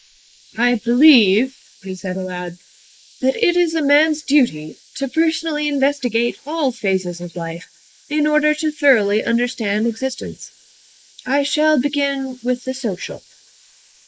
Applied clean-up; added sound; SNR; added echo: neural mask model Resemble Enhance denoiser.